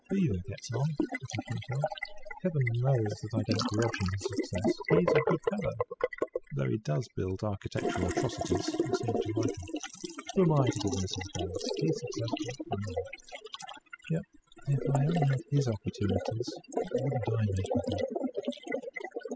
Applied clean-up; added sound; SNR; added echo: classical method spectral subtraction.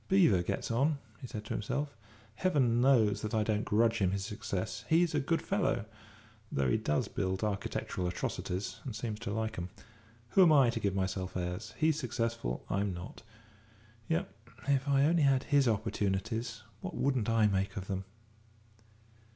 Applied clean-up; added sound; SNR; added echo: none; none; none; none.